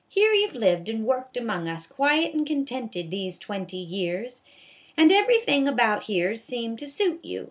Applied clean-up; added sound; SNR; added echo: none; none; none; none.